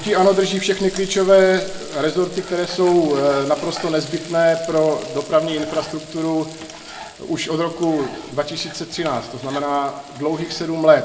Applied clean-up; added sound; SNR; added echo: none; Frying (food); 16 dB; reverberation time 0.5 s.